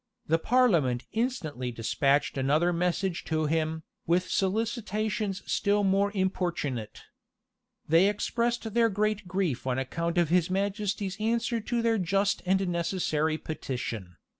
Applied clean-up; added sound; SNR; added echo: none; none; none; none.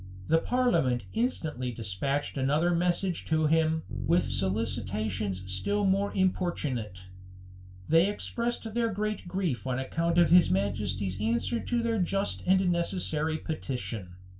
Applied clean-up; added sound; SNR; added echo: none; Bass guitar; 10 dB; reverberation time 0.2 s.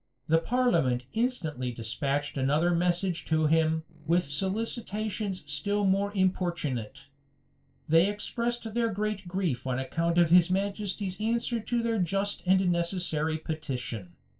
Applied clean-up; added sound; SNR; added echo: neural separator model SepFormer DNS4.